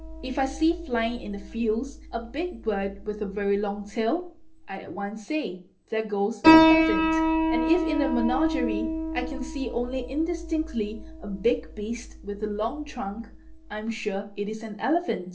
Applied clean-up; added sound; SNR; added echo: none; Piano; 0 dB; reverberation time 0.3 s.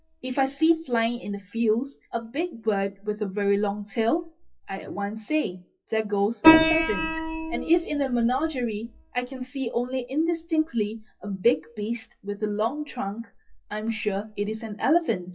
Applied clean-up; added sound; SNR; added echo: classical method WPE with log-MMSE.